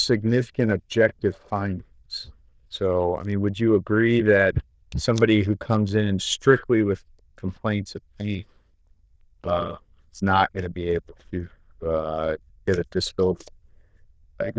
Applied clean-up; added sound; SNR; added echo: neural diffusion model UNIVERSE++.